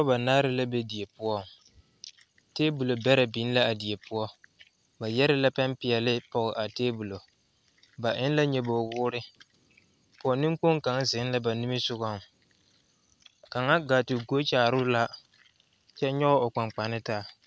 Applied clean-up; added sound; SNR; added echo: none; none; none; none.